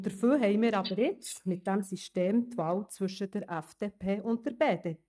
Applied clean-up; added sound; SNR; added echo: neural mask model DeepFilterNet 3.